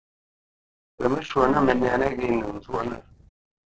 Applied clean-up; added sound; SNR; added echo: neural separator model SepFormer DNS4.